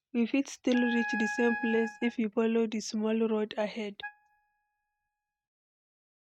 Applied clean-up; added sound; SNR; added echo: neural mask model RNNoise.